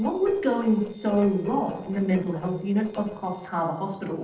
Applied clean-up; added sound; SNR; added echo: neural separator model SepFormer DNS4.